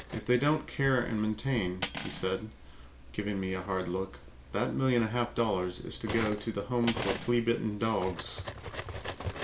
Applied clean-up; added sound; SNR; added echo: none; Cutlery, silverware + Cutlery, silverware; 10 dB; none.